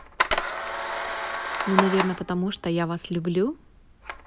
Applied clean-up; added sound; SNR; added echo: none; Camera; 1 dB; none.